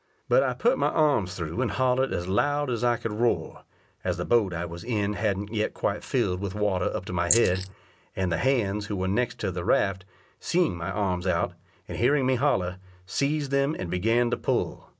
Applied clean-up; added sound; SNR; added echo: neural mask model Resemble Enhance denoiser.